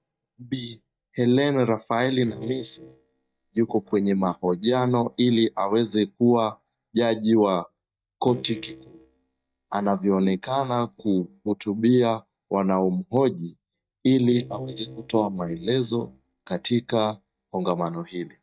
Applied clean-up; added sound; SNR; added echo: neural mask model DeepFilterNet 3.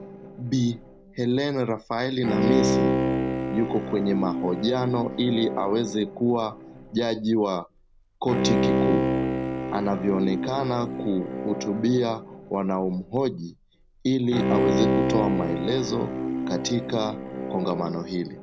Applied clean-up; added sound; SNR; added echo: none; Bowed string instrument; 1 dB; none.